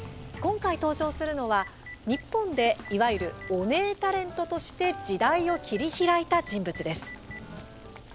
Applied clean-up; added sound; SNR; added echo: none; Telephone + Boiling; 17 dB; none.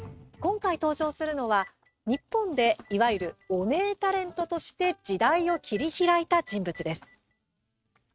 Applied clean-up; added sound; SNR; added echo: neural mask model RNNoise.